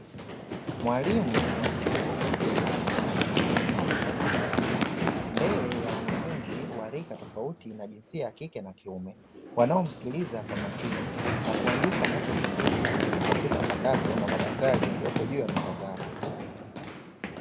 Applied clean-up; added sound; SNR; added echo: none; Run; -3 dB; none.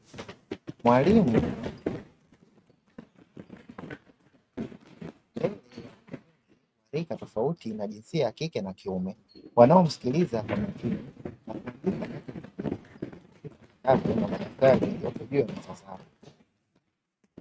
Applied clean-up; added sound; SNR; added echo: neural mask model RNNoise.